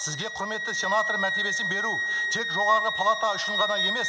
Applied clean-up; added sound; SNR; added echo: none; Wind instrument, woodwind instrument; 0 dB; none.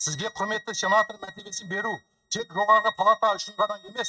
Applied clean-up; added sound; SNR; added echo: neural mask model RNNoise.